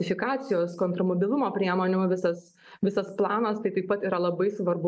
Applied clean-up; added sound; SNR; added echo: none; none; none; none.